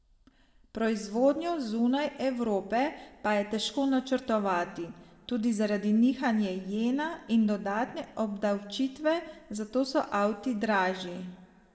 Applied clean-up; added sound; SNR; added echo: none; none; none; reverberation time 1.2 s.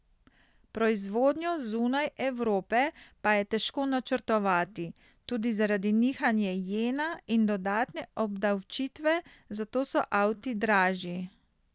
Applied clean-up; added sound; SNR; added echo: none; none; none; none.